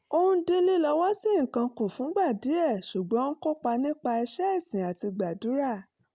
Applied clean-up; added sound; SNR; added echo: none; none; none; none.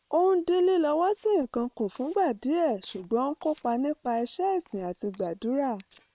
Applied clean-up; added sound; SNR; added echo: neural separator model SepFormer WHAM!.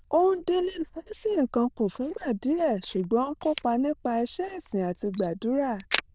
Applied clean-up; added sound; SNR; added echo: neural diffusion model UNIVERSE++.